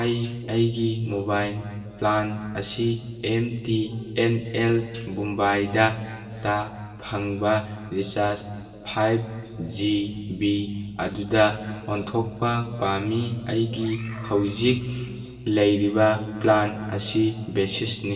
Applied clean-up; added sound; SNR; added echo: neural separator model SepFormer DNS4.